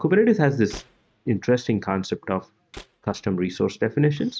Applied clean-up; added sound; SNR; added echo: neural mask model RNNoise.